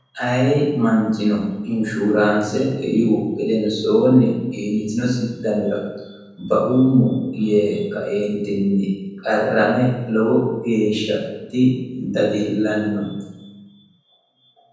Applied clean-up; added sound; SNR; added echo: none; none; none; reverberation time 1.1 s.